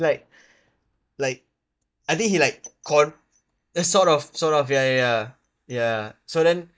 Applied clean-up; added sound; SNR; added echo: neural mask model DeepFilterNet 3.